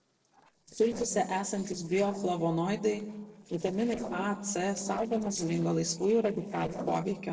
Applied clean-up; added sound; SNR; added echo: neural separator model SepFormer DNS4.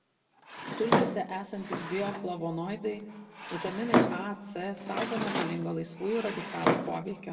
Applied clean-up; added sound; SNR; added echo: none; Drawer open or close; -1 dB; reverberation time 1.3 s.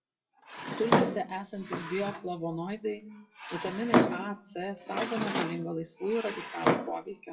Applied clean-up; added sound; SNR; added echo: classical method WPE with log-MMSE.